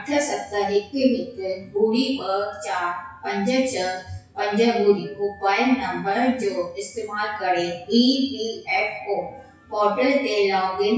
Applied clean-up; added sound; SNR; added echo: classical method WPE with log-MMSE.